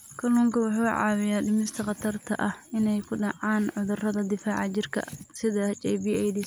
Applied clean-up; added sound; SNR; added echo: none; none; none; none.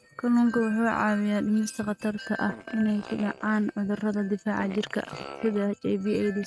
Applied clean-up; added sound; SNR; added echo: neural mask model RNNoise.